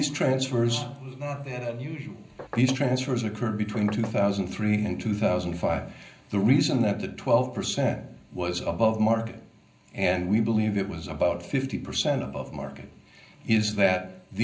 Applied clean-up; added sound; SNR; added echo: none; Knock; 11 dB; reverberation time 0.5 s.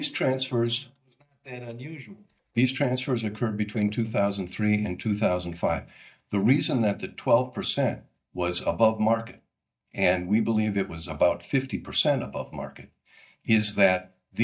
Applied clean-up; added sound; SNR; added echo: neural mask model DeepFilterNet 3.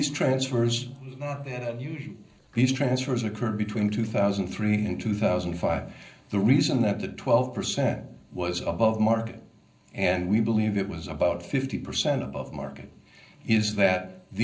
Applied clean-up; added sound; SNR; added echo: neural separator model SepFormer DNS4.